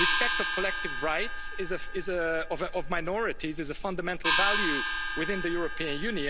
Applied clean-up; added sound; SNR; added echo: none; Gong; -1 dB; none.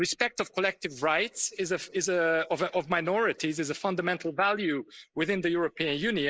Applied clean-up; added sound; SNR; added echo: neural mask model Resemble Enhance denoiser.